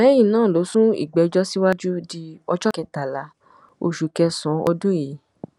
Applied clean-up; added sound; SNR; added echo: none; none; none; none.